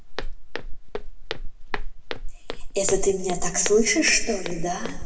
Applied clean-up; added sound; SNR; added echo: none; Walk, footsteps; 0 dB; reverberation time 2.1 s.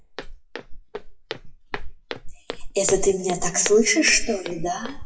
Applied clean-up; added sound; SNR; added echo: classical method WPE with log-MMSE.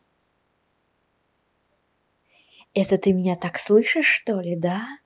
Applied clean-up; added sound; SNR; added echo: none; none; none; none.